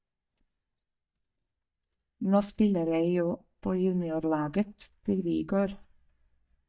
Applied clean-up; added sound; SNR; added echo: neural mask model DeepFilterNet 3.